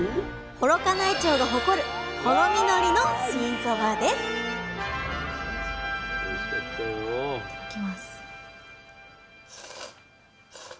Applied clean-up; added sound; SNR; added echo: none; none; none; none.